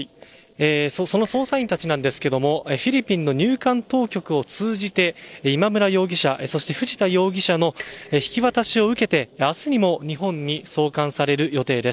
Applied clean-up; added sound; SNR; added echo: neural separator model SepFormer DNS4.